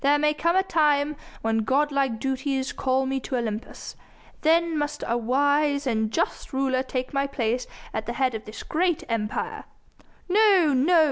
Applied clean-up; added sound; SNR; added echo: none; none; none; none.